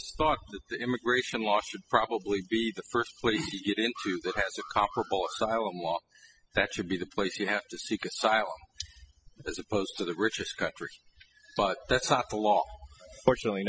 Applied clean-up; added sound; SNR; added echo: classical method spectral subtraction.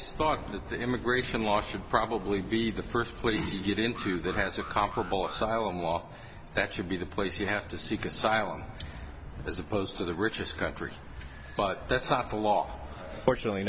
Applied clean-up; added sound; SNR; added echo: none; Alarm + Thunder / Rain; 15 dB; none.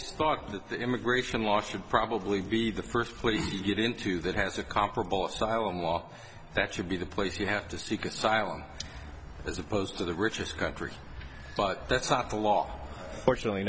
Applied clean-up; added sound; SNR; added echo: none; none; none; none.